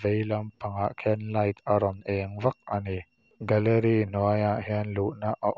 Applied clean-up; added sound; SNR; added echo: none; none; none; none.